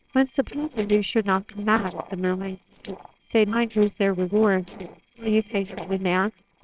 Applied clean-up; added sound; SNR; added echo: neural separator model SepFormer WHAMR!.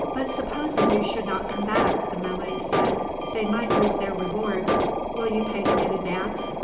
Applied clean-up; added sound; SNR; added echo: none; Alarm; -3 dB; reverberation time 1.4 s.